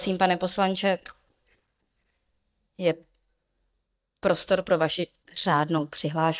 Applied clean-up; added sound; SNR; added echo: neural mask model DeepFilterNet 3.